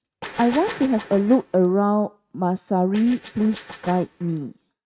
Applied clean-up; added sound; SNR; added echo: neural mask model RNNoise.